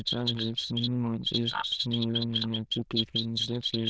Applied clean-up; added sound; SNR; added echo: neural diffusion model UNIVERSE++.